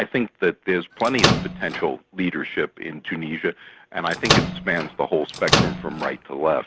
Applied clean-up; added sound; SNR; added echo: none; Microwave oven; -2 dB; none.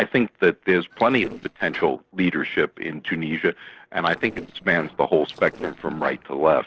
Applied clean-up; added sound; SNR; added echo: neural separator model SepFormer DNS4.